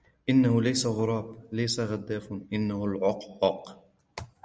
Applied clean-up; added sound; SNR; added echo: none; none; none; none.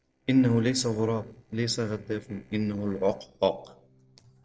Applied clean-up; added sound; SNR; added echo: neural separator model SepFormer DNS4.